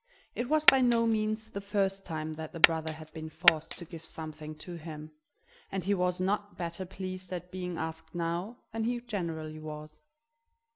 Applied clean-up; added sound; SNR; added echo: none; Glass; -2 dB; none.